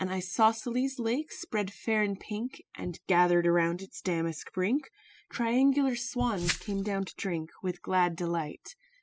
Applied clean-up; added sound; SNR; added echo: classical method spectral subtraction.